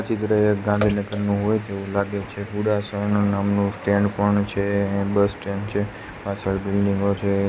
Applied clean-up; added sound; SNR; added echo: none; Bathtub (filling or washing) / Water / Splash, splatter; 15 dB; none.